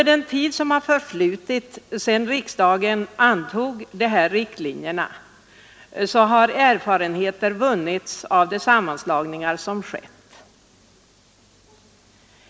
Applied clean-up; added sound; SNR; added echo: none; none; none; none.